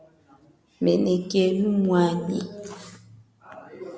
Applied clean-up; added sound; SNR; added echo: none; none; none; none.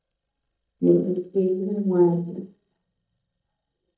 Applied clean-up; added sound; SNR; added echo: neural mask model DeepFilterNet 3.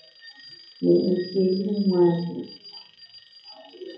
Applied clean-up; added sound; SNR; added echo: classical method WPE with log-MMSE.